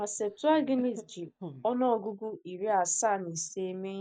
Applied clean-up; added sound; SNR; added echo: neural mask model DeepFilterNet 3.